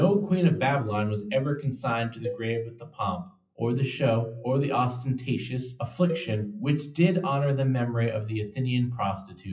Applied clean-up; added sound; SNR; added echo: classical method WPE with log-MMSE.